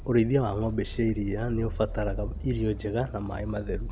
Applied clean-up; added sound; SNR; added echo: none; Accelerating, revving, vroom + Alarm; 9 dB; none.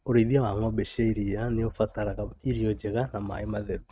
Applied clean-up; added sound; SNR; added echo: neural mask model RNNoise.